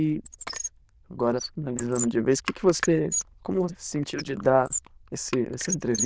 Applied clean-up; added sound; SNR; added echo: neural diffusion model UNIVERSE++.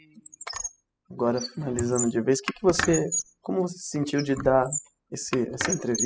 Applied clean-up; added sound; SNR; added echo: classical method spectral subtraction.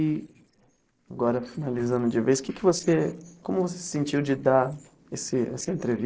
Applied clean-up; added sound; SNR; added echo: neural separator model SepFormer DNS4.